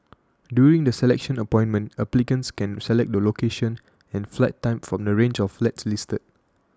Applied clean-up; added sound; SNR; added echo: none; none; none; none.